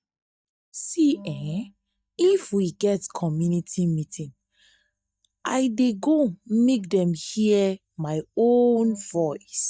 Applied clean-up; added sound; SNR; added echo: neural mask model DeepFilterNet 3.